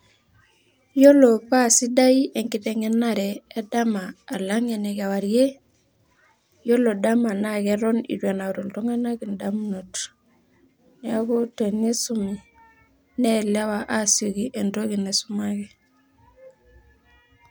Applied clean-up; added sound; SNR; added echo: none; none; none; none.